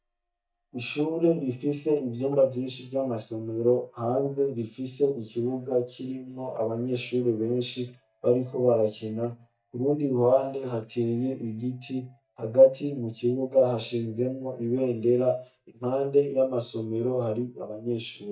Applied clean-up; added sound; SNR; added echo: neural mask model DeepFilterNet 3.